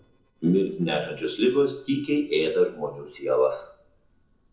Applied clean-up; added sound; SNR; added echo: neural separator model SepFormer DNS4.